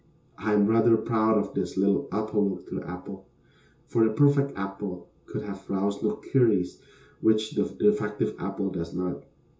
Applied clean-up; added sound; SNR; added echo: none; none; none; reverberation time 0.2 s.